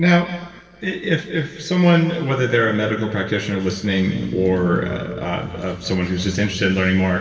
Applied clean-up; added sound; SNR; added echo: neural separator model SepFormer DNS4.